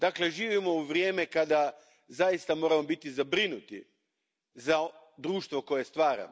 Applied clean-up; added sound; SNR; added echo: none; none; none; none.